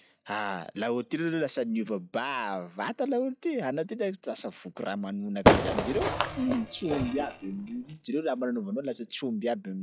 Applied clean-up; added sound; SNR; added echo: classical method log-MMSE.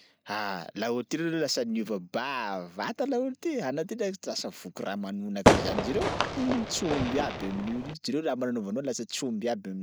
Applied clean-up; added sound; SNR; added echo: none; Fireworks; -4 dB; none.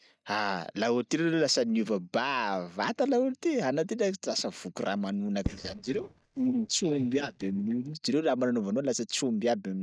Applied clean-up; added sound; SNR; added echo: neural mask model DeepFilterNet 3.